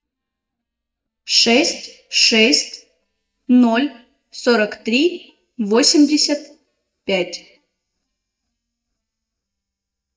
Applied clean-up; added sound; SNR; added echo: neural mask model DeepFilterNet 3.